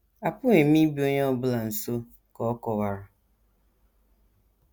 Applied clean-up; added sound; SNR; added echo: none; none; none; none.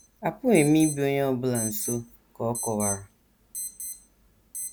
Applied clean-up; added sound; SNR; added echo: none; Alarm; 10 dB; none.